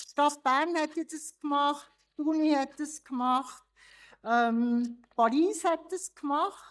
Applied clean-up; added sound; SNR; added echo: neural mask model DeepFilterNet 3.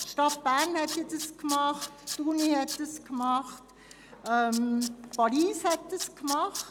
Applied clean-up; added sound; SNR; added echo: none; Tools; 12 dB; none.